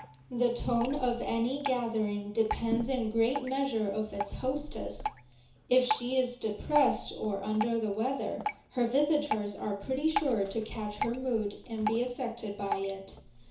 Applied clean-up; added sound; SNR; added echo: none; Drip; 10 dB; reverberation time 0.7 s.